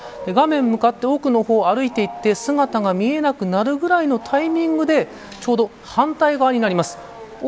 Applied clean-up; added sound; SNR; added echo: none; Wild animals; 19 dB; none.